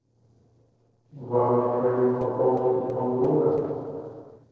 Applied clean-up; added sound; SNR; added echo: neural separator model SepFormer DNS4.